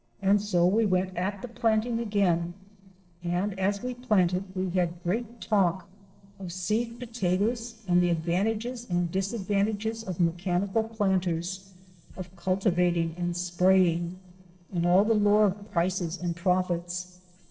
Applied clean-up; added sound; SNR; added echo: neural separator model SepFormer DNS4.